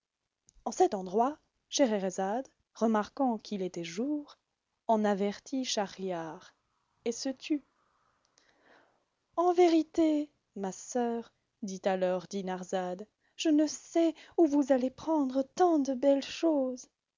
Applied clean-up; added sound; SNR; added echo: none; none; none; none.